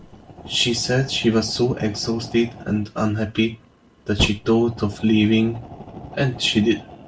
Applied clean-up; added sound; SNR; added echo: none; Fire; 13 dB; none.